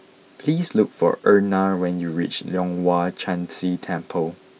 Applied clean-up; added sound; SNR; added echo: none; none; none; none.